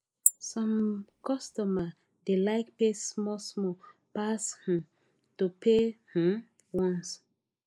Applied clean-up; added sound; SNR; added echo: neural mask model Resemble Enhance denoiser.